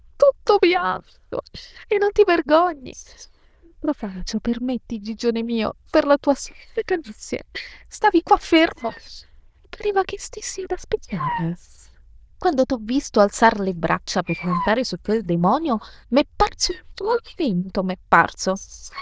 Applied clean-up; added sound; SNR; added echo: neural diffusion model UNIVERSE++.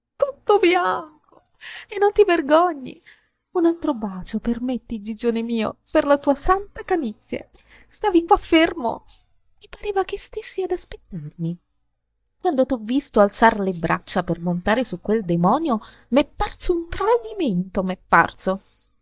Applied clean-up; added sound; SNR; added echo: neural mask model DeepFilterNet 3.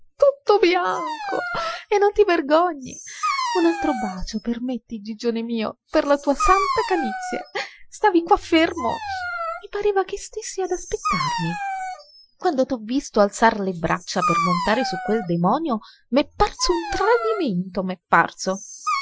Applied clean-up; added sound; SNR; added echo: classical method Wiener filter.